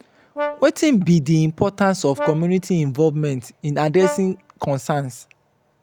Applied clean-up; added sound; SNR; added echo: none; Brass instrument; 12 dB; none.